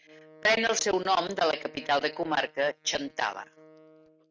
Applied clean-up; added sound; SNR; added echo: neural mask model RNNoise.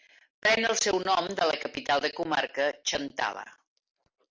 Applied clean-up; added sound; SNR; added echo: none; none; none; none.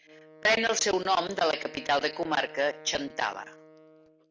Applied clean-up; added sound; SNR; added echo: none; Wind instrument, woodwind instrument; 20 dB; none.